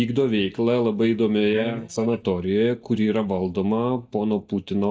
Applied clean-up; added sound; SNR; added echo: neural mask model DeepFilterNet 3.